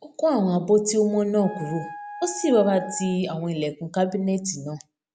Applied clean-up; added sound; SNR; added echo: none; Wind instrument, woodwind instrument; 16 dB; none.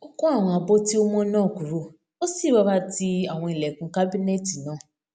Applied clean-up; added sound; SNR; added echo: none; none; none; none.